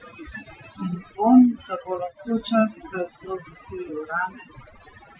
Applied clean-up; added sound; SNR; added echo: classical method Wiener filter.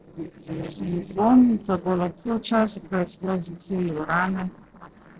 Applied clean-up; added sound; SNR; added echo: neural separator model SepFormer DNS4.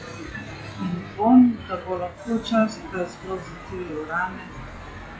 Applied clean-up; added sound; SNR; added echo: classical method log-MMSE.